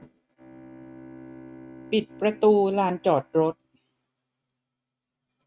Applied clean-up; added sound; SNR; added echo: neural mask model RNNoise.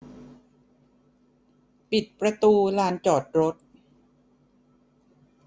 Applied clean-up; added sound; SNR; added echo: none; none; none; none.